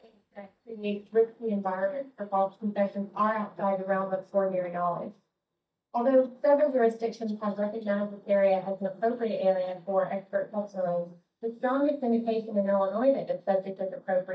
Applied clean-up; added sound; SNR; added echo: neural mask model DeepFilterNet 3.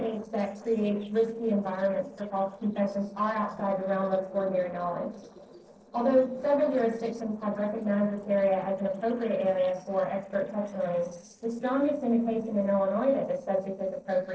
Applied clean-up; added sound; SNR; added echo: neural separator model SepFormer DNS4.